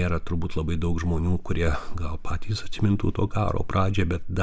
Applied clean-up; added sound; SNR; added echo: none; none; none; none.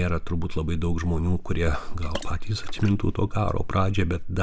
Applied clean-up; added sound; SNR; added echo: none; Water / Splash, splatter; 18 dB; none.